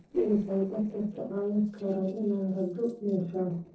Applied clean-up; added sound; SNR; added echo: neural separator model SepFormer DNS4.